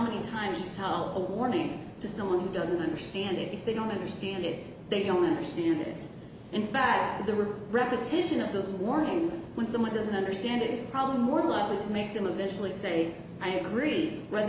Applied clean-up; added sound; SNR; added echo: none; none; none; none.